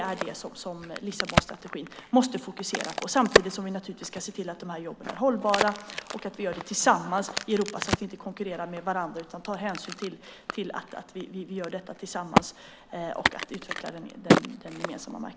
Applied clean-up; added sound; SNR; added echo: none; Crack; 0 dB; none.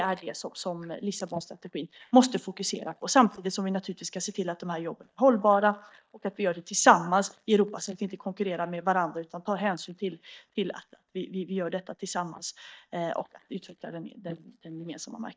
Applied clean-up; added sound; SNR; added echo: neural mask model DeepFilterNet 3.